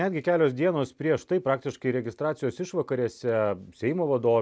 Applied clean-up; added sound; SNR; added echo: none; none; none; none.